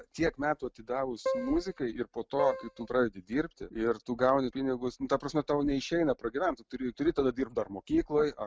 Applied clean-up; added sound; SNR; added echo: neural mask model RNNoise.